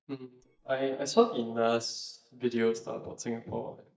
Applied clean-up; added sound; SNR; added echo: neural mask model DeepFilterNet 3.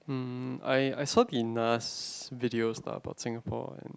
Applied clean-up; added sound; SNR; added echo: none; none; none; none.